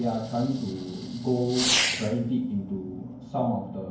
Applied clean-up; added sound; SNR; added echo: none; Fireworks; 4 dB; reverberation time 0.9 s.